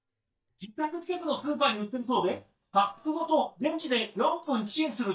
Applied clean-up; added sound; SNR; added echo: neural mask model DeepFilterNet 3.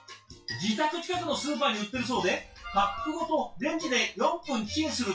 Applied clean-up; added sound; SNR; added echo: classical method WPE with log-MMSE.